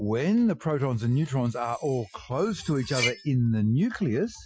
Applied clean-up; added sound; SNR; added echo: classical method Wiener filter.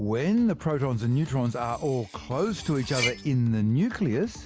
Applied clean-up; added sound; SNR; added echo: none; Cutlery, silverware; 13 dB; none.